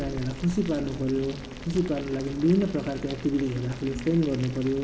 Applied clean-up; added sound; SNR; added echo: none; Boiling; 13 dB; reverberation time 1.4 s.